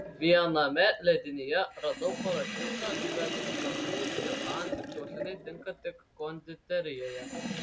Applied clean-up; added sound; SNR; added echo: none; Sink (filling or washing); 6 dB; none.